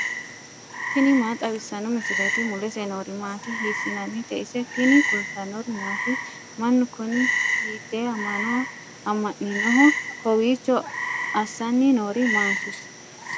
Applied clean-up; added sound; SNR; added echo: none; Frog; 4 dB; none.